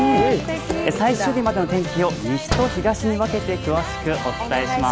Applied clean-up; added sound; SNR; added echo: none; Slam; 13 dB; none.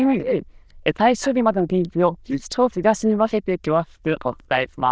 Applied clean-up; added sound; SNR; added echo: neural diffusion model UNIVERSE++.